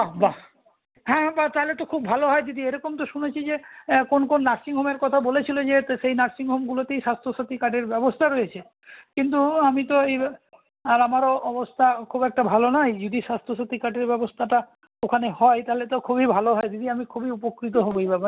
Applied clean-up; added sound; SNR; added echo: none; none; none; none.